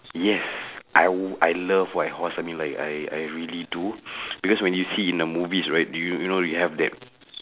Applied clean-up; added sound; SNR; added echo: none; none; none; none.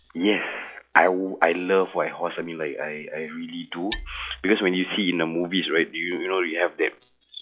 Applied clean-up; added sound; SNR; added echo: classical method log-MMSE.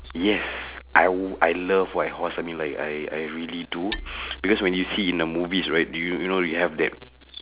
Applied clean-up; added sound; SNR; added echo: none; Hammer; 20 dB; none.